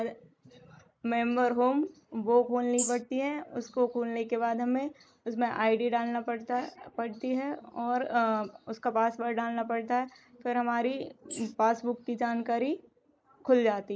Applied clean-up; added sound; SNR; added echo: neural mask model Resemble Enhance denoiser.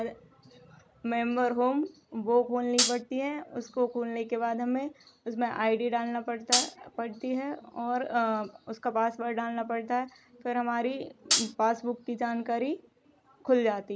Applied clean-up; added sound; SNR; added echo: none; Hi-hat; -4 dB; none.